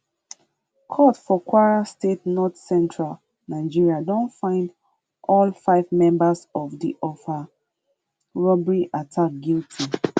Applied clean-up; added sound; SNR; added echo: none; none; none; none.